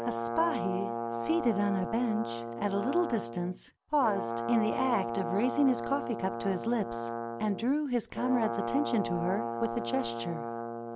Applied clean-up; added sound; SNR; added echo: none; Brass instrument; 4 dB; none.